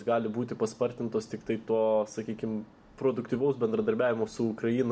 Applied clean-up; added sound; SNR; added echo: none; none; none; none.